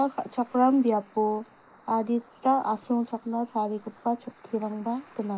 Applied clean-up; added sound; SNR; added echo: neural mask model Resemble Enhance denoiser.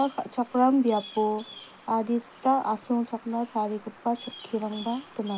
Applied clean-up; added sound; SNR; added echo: none; Bird vocalization, bird call, bird song; 20 dB; none.